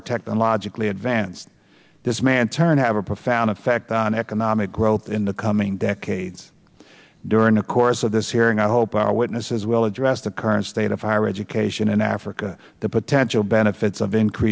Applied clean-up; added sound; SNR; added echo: none; none; none; none.